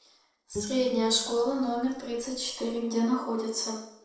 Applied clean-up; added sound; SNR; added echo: neural separator model SepFormer DNS4.